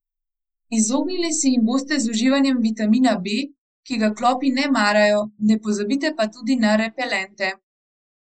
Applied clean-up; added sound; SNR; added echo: neural mask model Resemble Enhance denoiser.